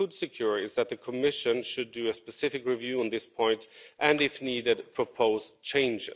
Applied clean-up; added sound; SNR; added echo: none; none; none; none.